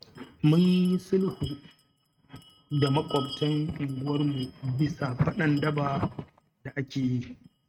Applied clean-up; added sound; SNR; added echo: neural mask model RNNoise.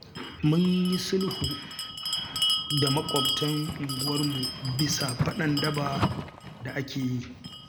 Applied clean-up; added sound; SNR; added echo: none; Bell; 3 dB; none.